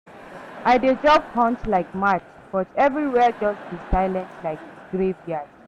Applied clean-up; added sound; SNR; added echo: none; Crowd; 18 dB; none.